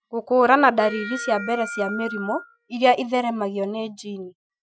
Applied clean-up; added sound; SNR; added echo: classical method Wiener filter.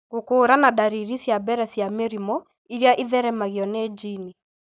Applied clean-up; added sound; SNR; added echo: none; none; none; none.